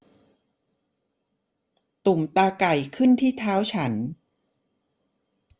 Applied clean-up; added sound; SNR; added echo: none; none; none; none.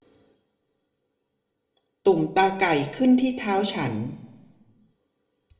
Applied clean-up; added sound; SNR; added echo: none; none; none; reverberation time 0.7 s.